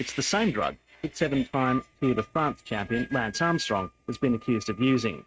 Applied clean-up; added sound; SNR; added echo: neural mask model RNNoise.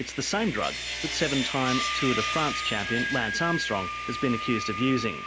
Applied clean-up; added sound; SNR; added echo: none; Wind instrument, woodwind instrument + Sawing; 3 dB; none.